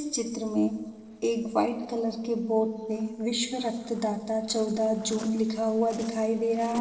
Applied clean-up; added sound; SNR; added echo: neural separator model SepFormer DNS4.